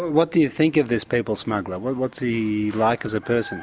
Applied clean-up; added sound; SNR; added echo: none; none; none; none.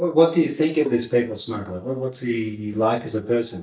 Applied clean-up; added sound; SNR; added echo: neural mask model DeepFilterNet 3.